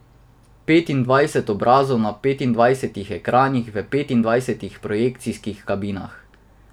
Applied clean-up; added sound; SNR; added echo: none; none; none; none.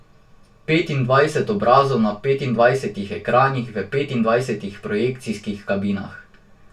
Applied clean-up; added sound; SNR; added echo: none; none; none; reverberation time 0.2 s.